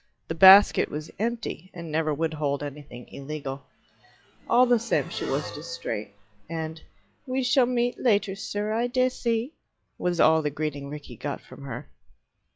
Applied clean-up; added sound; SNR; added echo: classical method log-MMSE.